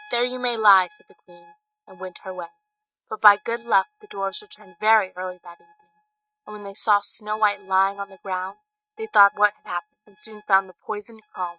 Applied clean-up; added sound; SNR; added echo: neural mask model RNNoise.